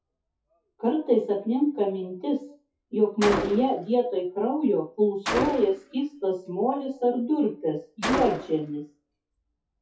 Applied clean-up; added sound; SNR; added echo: classical method WPE with log-MMSE.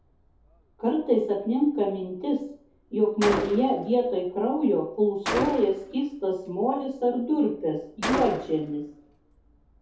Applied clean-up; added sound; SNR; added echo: none; Gunshot, gunfire; 10 dB; reverberation time 0.5 s.